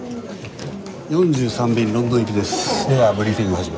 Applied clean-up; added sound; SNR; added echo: none; none; none; none.